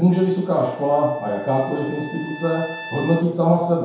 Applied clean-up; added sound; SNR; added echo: none; Trumpet; 17 dB; reverberation time 0.8 s.